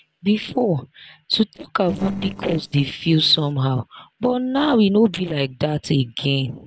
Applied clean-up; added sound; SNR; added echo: neural separator model SepFormer DNS4.